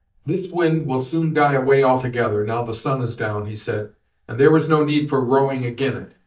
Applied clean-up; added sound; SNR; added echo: neural mask model DeepFilterNet 3.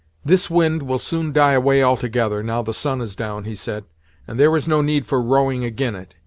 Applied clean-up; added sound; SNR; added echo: none; none; none; none.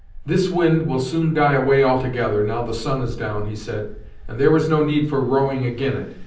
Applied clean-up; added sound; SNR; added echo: none; Engine; 14 dB; reverberation time 0.6 s.